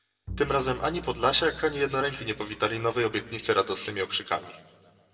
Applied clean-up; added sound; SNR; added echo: none; Bowed string instrument; 16 dB; reverberation time 1.3 s.